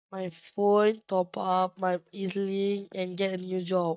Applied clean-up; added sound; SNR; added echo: neural mask model DeepFilterNet 3.